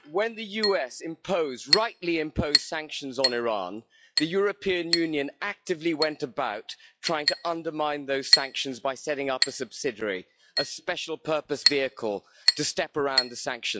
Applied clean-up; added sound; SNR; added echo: classical method log-MMSE.